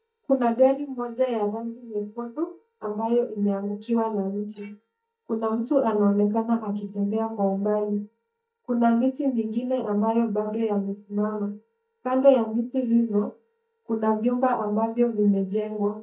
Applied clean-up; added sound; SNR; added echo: neural mask model DeepFilterNet 3.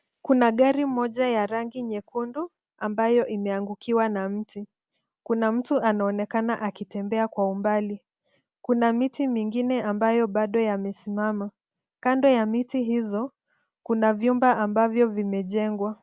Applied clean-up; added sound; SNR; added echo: none; none; none; none.